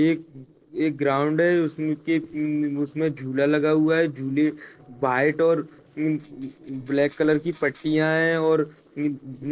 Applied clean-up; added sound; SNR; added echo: neural separator model SepFormer DNS4.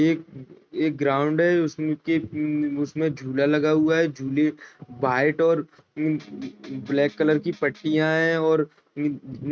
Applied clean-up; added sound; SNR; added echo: neural mask model RNNoise.